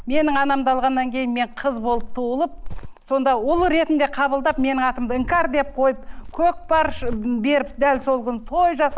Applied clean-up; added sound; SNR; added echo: none; Cricket; 9 dB; none.